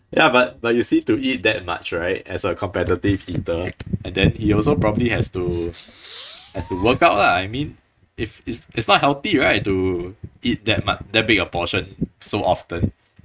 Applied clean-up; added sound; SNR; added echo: neural mask model RNNoise.